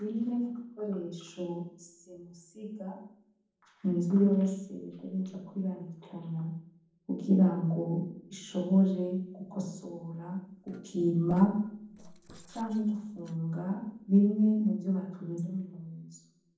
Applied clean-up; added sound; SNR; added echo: neural separator model SepFormer DNS4.